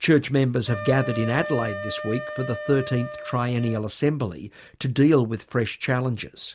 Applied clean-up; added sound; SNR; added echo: none; Wind instrument, woodwind instrument; 13 dB; none.